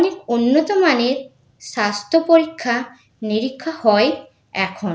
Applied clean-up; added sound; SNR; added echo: none; none; none; none.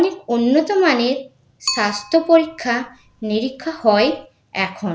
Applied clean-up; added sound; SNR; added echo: none; Bicycle; 14 dB; none.